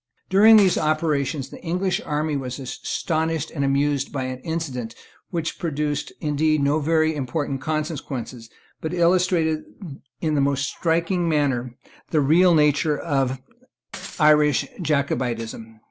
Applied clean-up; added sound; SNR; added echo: none; Shatter / Crushing; 19 dB; none.